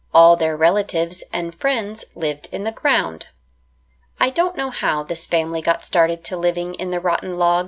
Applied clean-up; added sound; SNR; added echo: none; none; none; none.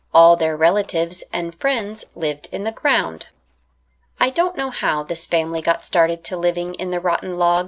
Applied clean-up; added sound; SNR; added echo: neural separator model SepFormer DNS4.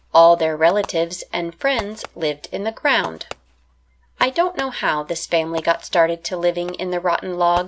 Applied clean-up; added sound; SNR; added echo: none; Fireworks; 19 dB; none.